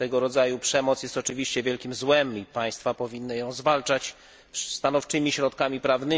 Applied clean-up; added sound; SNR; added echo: none; none; none; none.